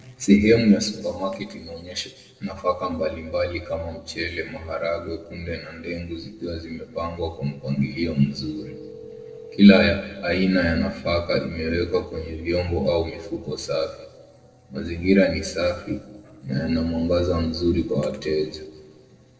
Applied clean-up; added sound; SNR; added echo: neural separator model SepFormer DNS4.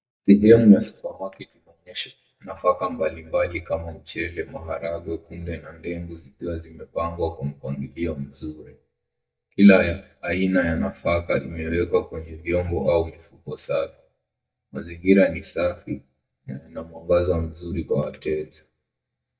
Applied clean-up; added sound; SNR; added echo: neural mask model DeepFilterNet 3.